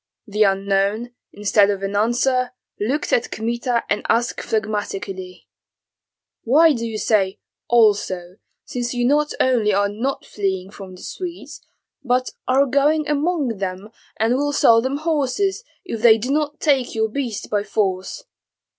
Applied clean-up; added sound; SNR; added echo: none; none; none; none.